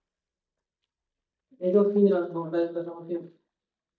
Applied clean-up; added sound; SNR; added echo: neural mask model DeepFilterNet 3.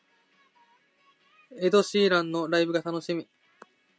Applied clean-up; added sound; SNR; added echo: none; none; none; none.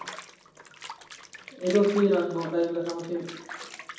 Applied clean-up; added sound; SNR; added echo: none; Bathtub (filling or washing) / Water; 14 dB; reverberation time 1.2 s.